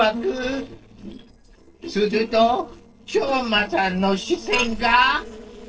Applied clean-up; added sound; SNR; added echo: neural separator model SepFormer DNS4.